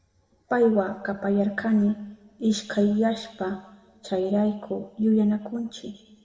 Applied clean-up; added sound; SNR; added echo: none; none; none; reverberation time 1.1 s.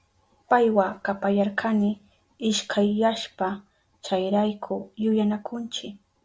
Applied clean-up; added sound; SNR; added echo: none; none; none; none.